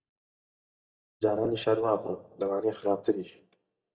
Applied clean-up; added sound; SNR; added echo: neural mask model DeepFilterNet 3.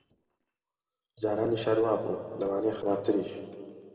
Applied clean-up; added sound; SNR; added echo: neural separator model SepFormer DNS4.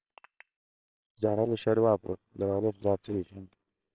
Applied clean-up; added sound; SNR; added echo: neural separator model SepFormer WHAMR!.